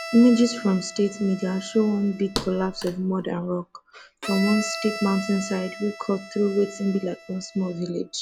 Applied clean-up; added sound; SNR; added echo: none; Thump, thud + Bowed string instrument; 13 dB; none.